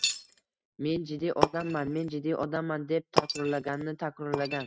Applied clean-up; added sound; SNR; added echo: neural mask model RNNoise.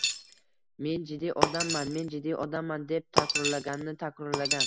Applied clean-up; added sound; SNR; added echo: none; Shatter; 0 dB; none.